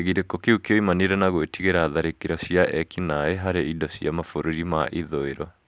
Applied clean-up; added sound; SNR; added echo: none; none; none; none.